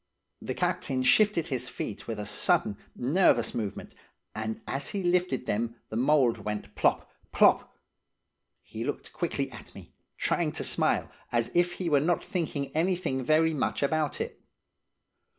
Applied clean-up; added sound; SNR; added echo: none; none; none; none.